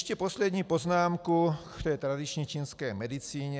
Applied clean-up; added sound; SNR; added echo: none; none; none; none.